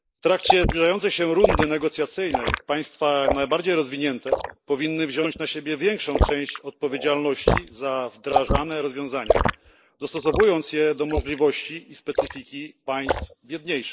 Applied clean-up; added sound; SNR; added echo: neural mask model Resemble Enhance denoiser.